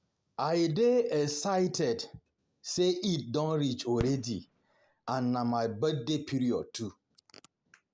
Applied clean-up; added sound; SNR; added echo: none; Fireworks; 13 dB; none.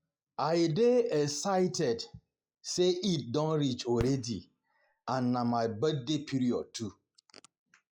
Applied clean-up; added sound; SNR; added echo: classical method log-MMSE.